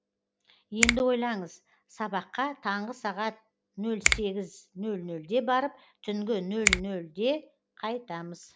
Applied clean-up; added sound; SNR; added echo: none; Finger snapping; 1 dB; none.